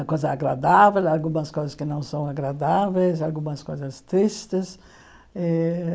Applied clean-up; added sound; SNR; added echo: none; none; none; none.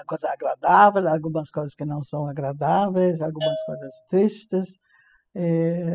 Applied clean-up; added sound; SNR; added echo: classical method spectral subtraction.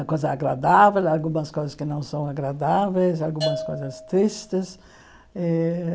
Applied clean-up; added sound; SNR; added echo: none; Bell / Percussion; 15 dB; none.